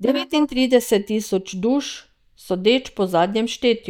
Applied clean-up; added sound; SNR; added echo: neural mask model DeepFilterNet 3.